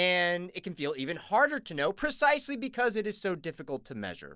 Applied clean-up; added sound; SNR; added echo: none; none; none; none.